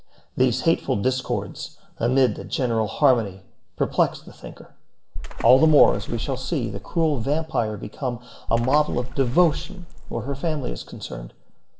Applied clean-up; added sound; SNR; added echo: none; Water / Splash, splatter; 1 dB; reverberation time 0.5 s.